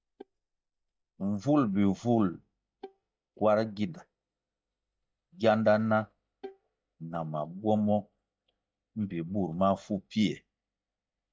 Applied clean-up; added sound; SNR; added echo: neural mask model DeepFilterNet 3.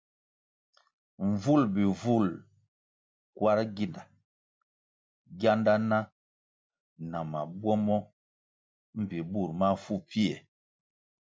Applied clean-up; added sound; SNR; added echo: none; none; none; none.